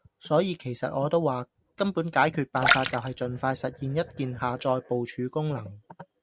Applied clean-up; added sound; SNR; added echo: none; Splash, splatter; 2 dB; none.